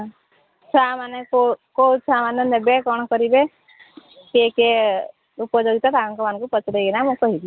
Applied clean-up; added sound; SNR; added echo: none; none; none; none.